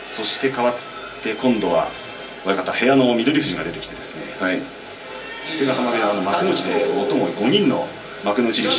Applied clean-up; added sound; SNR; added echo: none; none; none; reverberation time 0.3 s.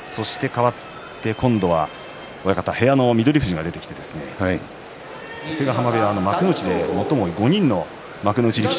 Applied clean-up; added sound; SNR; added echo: none; none; none; none.